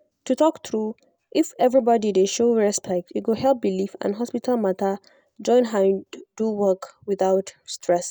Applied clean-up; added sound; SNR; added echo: none; none; none; none.